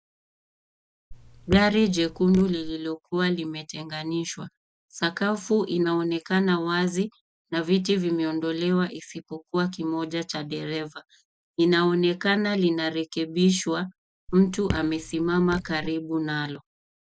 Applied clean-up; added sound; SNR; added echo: none; Raindrop / Drip; 11 dB; none.